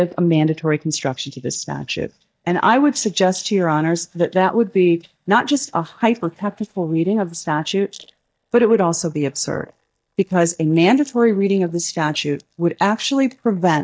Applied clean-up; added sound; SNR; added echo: neural mask model DeepFilterNet 3.